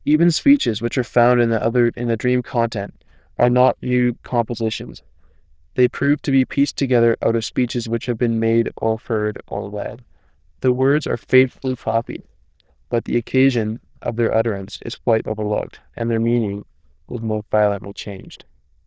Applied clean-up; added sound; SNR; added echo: neural diffusion model UNIVERSE++.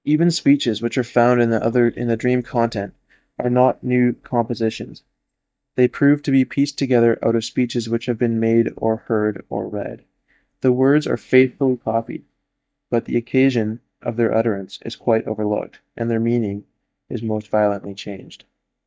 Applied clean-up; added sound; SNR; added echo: neural mask model DeepFilterNet 3.